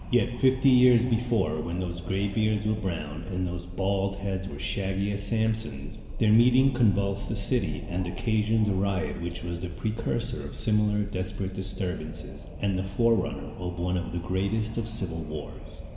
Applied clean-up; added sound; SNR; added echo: none; Wind; 10 dB; reverberation time 1.9 s.